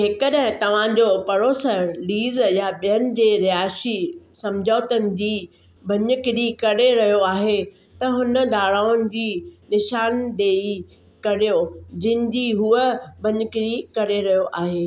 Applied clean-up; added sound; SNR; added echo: none; none; none; none.